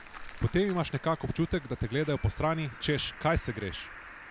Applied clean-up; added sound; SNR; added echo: none; Cricket; 13 dB; none.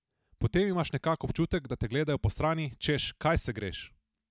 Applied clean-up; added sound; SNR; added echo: none; none; none; none.